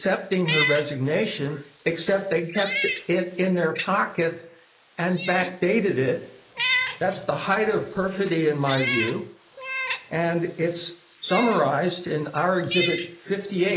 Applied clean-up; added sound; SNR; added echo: neural mask model Resemble Enhance denoiser.